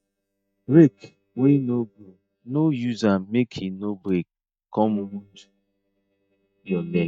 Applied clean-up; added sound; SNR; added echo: neural mask model DeepFilterNet 3.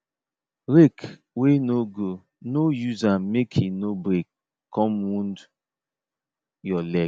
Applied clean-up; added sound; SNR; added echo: none; none; none; none.